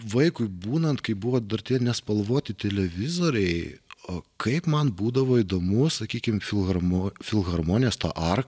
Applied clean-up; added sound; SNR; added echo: none; none; none; none.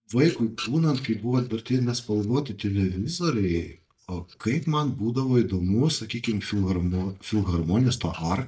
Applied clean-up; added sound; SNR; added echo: neural mask model DeepFilterNet 3.